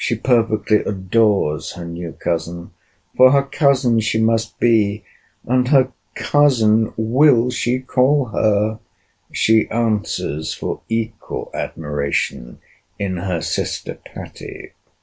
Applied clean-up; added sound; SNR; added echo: none; none; none; none.